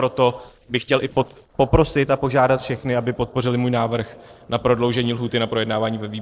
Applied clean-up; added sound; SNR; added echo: neural separator model SepFormer DNS4.